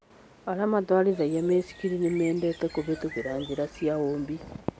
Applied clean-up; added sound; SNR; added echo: none; Bird; 17 dB; none.